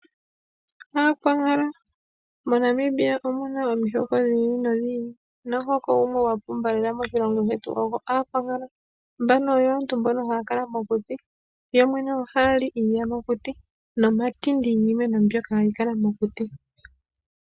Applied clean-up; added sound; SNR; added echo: none; none; none; none.